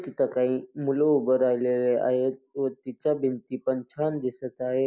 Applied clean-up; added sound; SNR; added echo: none; none; none; none.